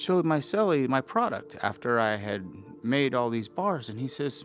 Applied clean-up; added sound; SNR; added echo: none; none; none; none.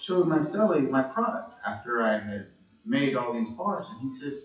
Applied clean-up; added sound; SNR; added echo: classical method WPE with log-MMSE.